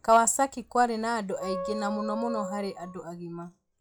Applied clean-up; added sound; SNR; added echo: classical method log-MMSE.